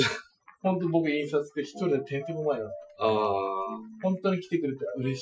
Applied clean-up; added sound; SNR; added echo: classical method Wiener filter.